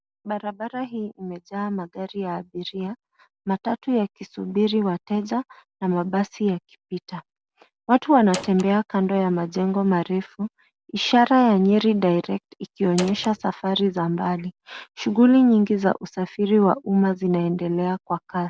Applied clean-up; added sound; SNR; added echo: none; Door; 11 dB; none.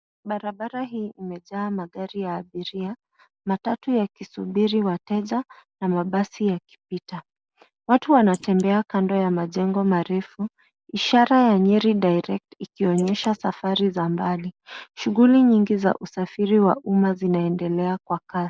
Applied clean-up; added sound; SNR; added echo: neural mask model Resemble Enhance denoiser.